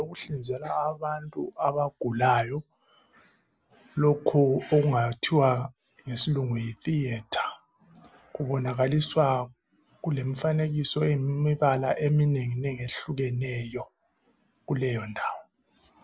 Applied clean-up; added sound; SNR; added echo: none; none; none; none.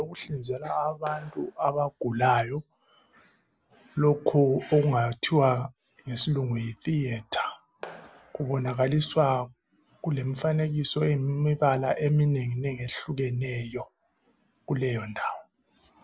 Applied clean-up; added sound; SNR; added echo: none; Clapping; 19 dB; none.